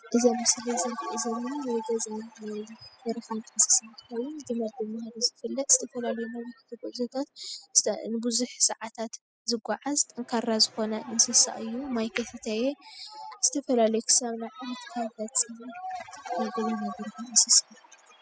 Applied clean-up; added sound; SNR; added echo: classical method spectral subtraction.